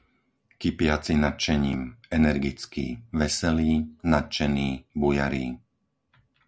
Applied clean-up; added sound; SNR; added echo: none; none; none; none.